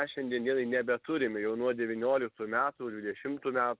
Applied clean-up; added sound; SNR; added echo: none; none; none; none.